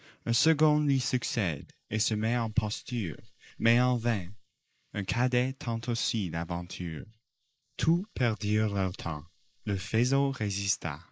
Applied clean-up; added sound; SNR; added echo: neural mask model Resemble Enhance denoiser.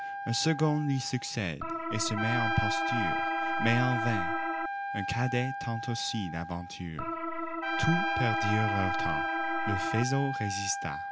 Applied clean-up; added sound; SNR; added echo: none; Trumpet + Organ; 0 dB; none.